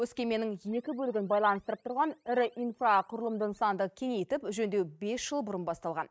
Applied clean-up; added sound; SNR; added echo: neural mask model DeepFilterNet 3.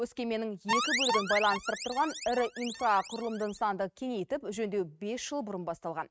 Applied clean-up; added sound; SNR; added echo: neural mask model RNNoise.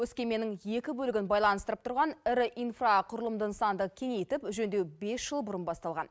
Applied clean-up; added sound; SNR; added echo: none; none; none; none.